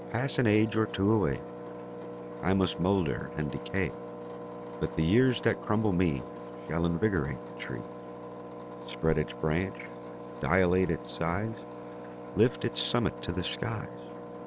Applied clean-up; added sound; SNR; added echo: none; Engine; 11 dB; none.